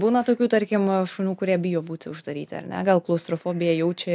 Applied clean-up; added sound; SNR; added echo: none; none; none; none.